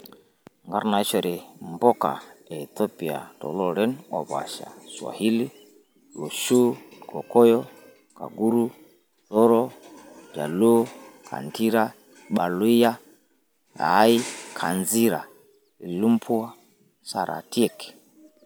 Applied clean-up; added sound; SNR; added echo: none; none; none; none.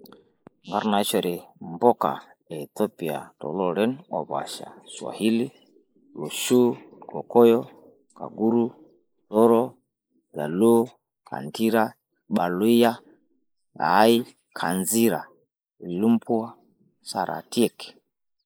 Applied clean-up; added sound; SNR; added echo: neural mask model Resemble Enhance denoiser.